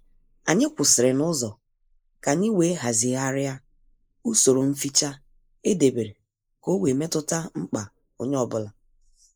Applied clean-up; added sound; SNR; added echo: neural mask model Resemble Enhance denoiser.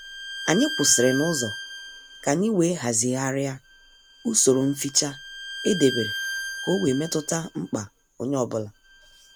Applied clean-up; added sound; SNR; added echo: none; Bowed string instrument; 11 dB; none.